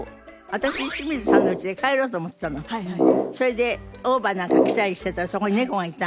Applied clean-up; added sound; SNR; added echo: none; Brass instrument; -1 dB; none.